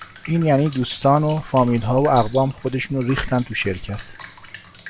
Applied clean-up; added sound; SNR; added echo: none; Drip; 18 dB; none.